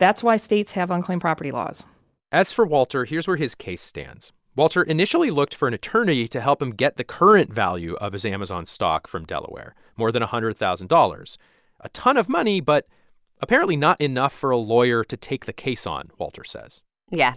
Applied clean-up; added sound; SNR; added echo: none; none; none; none.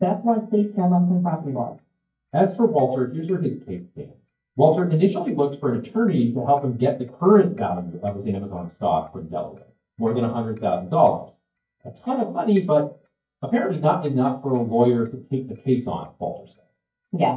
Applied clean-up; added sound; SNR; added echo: neural mask model DeepFilterNet 3.